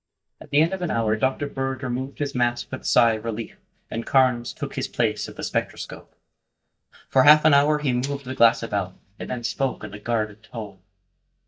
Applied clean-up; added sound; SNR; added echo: neural mask model DeepFilterNet 3.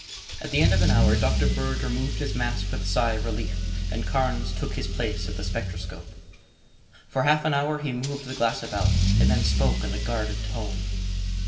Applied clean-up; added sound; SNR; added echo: none; Engine starting / Accelerating, revving, vroom / Car; -4 dB; reverberation time 1.9 s.